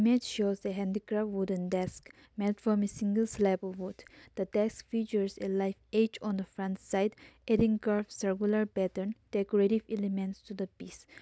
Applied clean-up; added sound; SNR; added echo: none; none; none; none.